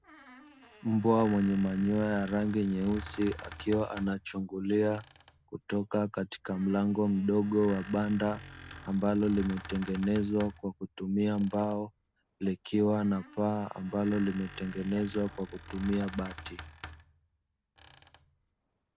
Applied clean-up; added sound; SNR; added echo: none; Squeak; 17 dB; none.